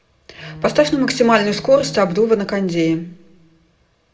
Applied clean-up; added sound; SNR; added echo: none; Bowed string instrument; 18 dB; reverberation time 0.4 s.